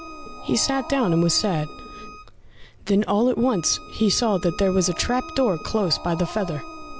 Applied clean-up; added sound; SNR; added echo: none; Bowed string instrument + Growling; 14 dB; none.